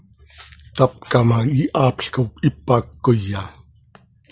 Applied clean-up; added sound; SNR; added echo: none; none; none; none.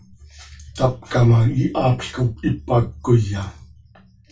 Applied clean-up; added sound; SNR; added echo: none; none; none; reverberation time 0.2 s.